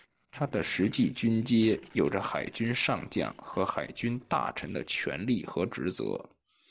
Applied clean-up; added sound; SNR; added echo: neural separator model SepFormer DNS4.